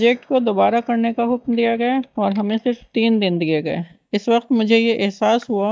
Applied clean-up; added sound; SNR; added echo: neural mask model DeepFilterNet 3.